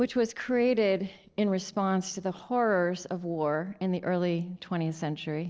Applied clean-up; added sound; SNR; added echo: neural separator model SepFormer DNS4.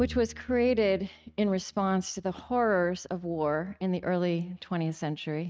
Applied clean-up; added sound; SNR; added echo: neural mask model RNNoise.